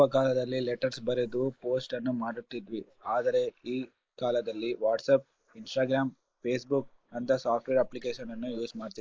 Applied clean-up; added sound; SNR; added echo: neural mask model Resemble Enhance denoiser.